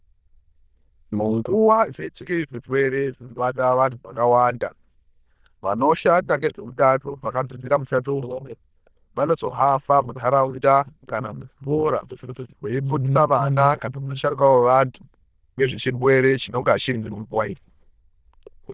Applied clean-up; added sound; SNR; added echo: neural diffusion model UNIVERSE++.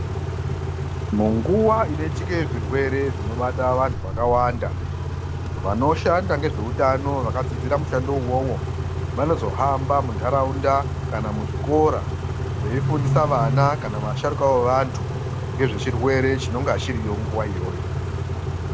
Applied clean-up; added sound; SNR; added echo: none; Idling / Accelerating, revving, vroom / Car; 2 dB; none.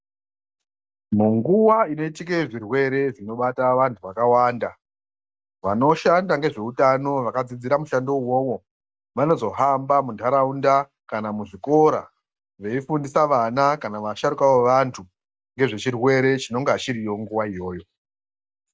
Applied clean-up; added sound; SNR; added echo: none; none; none; none.